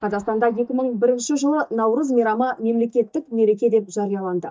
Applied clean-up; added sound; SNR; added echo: neural mask model DeepFilterNet 3.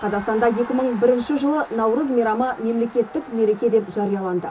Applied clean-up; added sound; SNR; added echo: none; Crowd; 19 dB; reverberation time 0.2 s.